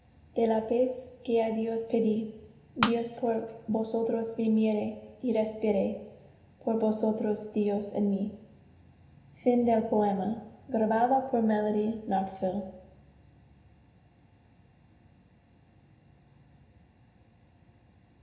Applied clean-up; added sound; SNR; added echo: none; Shatter; 0 dB; reverberation time 0.9 s.